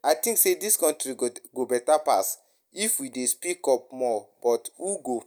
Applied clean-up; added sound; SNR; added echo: none; none; none; none.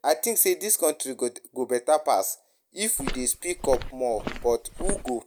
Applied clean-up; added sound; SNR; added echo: none; Walk, footsteps; 7 dB; none.